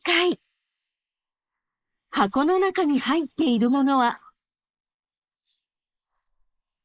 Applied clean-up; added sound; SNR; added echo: neural mask model Resemble Enhance denoiser.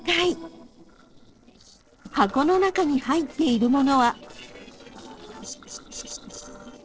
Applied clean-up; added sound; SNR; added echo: neural separator model SepFormer DNS4.